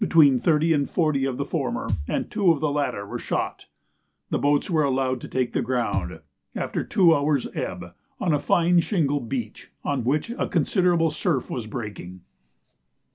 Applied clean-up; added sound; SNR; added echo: none; Thump, thud; 8 dB; none.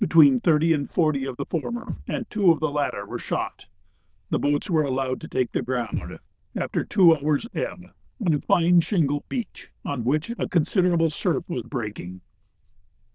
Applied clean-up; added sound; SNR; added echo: neural diffusion model UNIVERSE++.